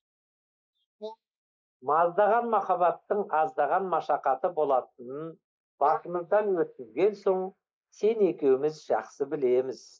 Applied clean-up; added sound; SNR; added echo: neural mask model Resemble Enhance denoiser.